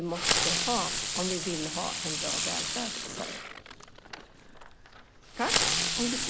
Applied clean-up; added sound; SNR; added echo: none; Fireworks; -5 dB; none.